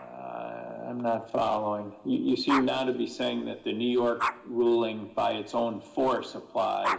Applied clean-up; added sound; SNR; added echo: none; Dog; 10 dB; reverberation time 1.5 s.